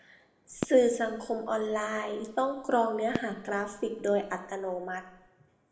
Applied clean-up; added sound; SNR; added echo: none; Fireworks; 14 dB; reverberation time 0.8 s.